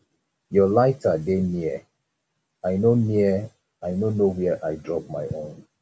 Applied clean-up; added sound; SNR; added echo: none; none; none; none.